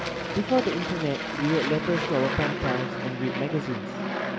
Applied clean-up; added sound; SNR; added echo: none; Aircraft; 2 dB; none.